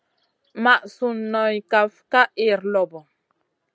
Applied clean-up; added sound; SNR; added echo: none; none; none; none.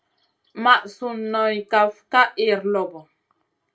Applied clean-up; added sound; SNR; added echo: none; none; none; reverberation time 0.2 s.